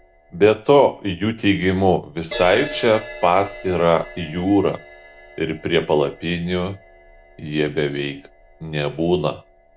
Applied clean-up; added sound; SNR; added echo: none; Crash cymbal; 18 dB; none.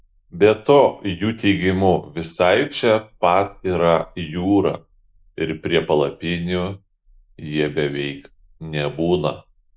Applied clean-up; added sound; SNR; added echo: neural mask model Resemble Enhance denoiser.